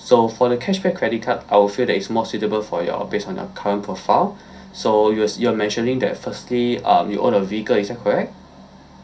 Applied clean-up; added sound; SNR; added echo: none; none; none; reverberation time 0.3 s.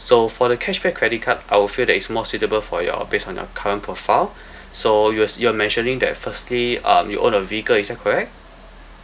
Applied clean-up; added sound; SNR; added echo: none; none; none; none.